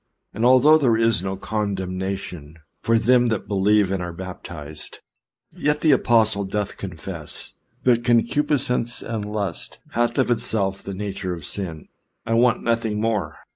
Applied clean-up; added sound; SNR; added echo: neural mask model Resemble Enhance denoiser.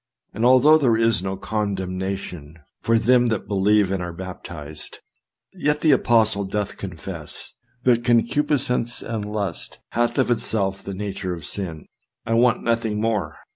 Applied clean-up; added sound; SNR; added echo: none; none; none; none.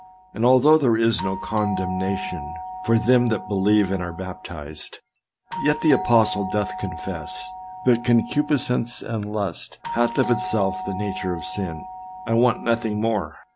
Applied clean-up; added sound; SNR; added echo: none; Doorbell; 11 dB; none.